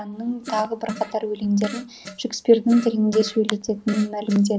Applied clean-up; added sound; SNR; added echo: none; Fart; 16 dB; none.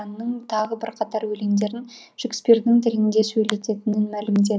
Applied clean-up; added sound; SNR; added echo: none; none; none; none.